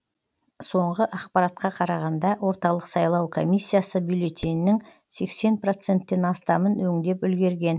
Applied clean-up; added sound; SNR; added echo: none; Hammer; 16 dB; none.